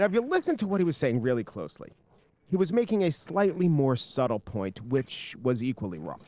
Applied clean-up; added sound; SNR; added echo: neural separator model SepFormer DNS4.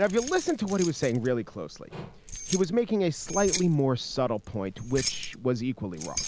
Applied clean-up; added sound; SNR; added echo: none; Keys jangling; 10 dB; none.